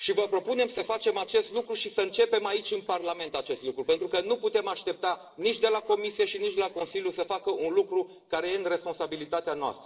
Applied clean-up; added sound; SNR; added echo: neural separator model SepFormer DNS4.